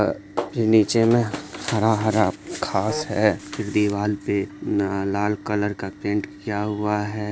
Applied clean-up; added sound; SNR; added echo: none; Wind instrument, woodwind instrument; 12 dB; none.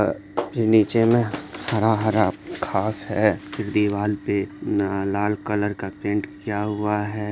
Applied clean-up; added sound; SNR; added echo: none; none; none; none.